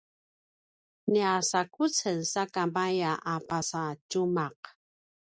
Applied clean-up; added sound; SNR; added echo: none; none; none; none.